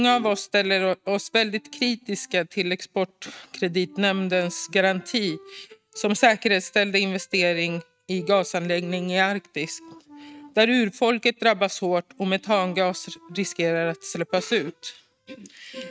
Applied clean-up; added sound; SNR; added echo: neural mask model RNNoise.